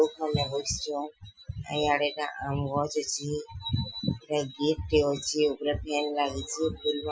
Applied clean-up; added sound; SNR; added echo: classical method Wiener filter.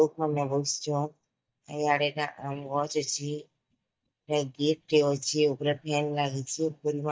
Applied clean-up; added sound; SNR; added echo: neural mask model DeepFilterNet 3.